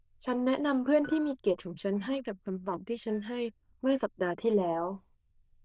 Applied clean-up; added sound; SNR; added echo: neural diffusion model UNIVERSE++.